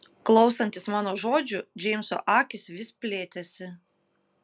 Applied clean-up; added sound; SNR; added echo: none; none; none; none.